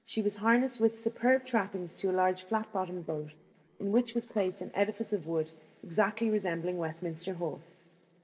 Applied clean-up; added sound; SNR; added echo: neural separator model SepFormer DNS4.